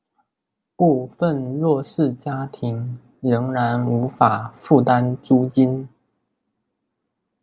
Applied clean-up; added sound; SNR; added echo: none; none; none; none.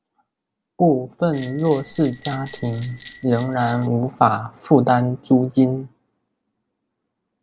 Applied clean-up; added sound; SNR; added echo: none; Bell; 20 dB; none.